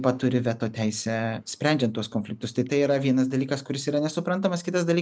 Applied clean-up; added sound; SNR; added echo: none; none; none; none.